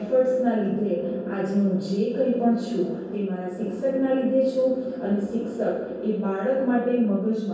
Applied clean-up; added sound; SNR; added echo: none; none; none; reverberation time 0.7 s.